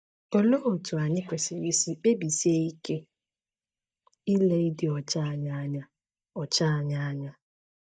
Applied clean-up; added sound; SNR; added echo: neural mask model DeepFilterNet 3.